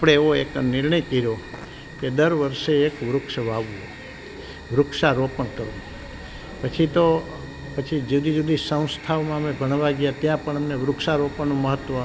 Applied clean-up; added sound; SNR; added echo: none; Fire + Breathing; 18 dB; none.